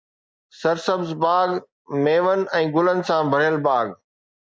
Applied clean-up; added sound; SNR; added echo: none; none; none; none.